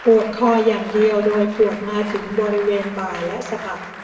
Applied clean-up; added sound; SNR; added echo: none; Applause; 15 dB; reverberation time 1.5 s.